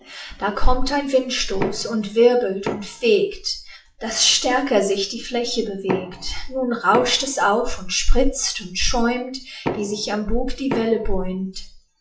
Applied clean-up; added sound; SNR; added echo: classical method WPE with log-MMSE.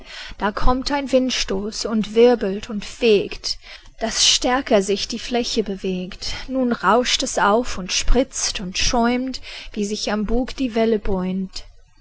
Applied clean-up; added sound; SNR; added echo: none; none; none; none.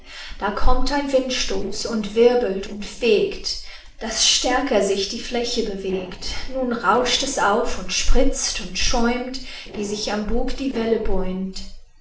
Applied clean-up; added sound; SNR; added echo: neural separator model SepFormer DNS4.